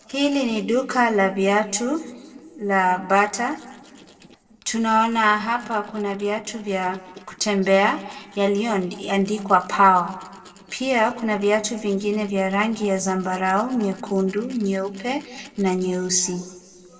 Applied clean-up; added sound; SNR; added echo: neural separator model SepFormer DNS4.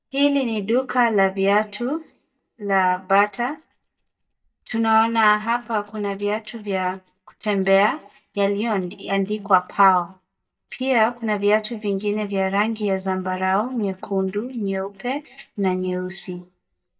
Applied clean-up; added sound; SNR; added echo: neural mask model DeepFilterNet 3.